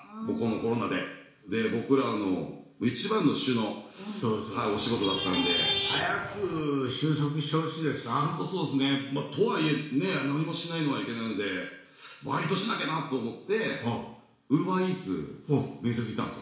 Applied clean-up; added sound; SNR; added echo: none; Traffic noise, roadway noise / Vehicle horn, car horn, honking; 2 dB; reverberation time 0.7 s.